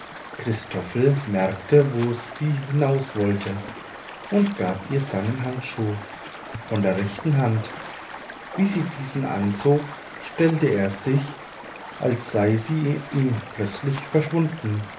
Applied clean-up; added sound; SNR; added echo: none; Stream; 14 dB; reverberation time 0.3 s.